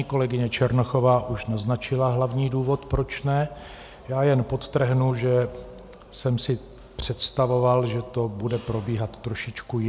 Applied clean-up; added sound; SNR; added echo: none; none; none; none.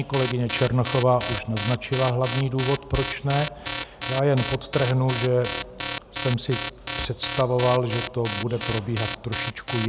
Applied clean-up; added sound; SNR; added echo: none; Alarm; 8 dB; none.